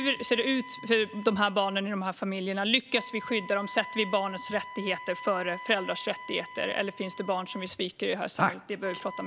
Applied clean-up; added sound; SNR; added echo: none; Wind instrument, woodwind instrument; 14 dB; none.